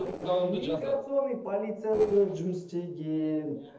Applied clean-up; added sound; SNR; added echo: neural separator model SepFormer DNS4.